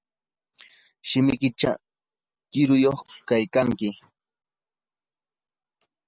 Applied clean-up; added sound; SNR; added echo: none; none; none; none.